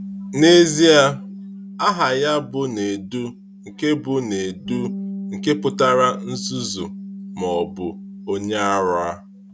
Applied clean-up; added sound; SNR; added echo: none; Bass guitar; 13 dB; none.